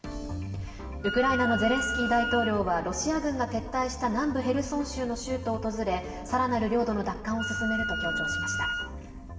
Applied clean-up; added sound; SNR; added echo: none; Wind instrument, woodwind instrument; 5 dB; reverberation time 2.4 s.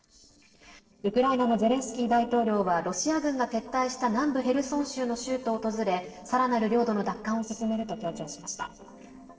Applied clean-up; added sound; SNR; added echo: neural separator model SepFormer DNS4.